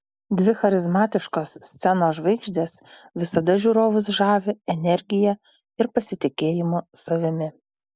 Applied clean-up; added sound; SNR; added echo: none; none; none; none.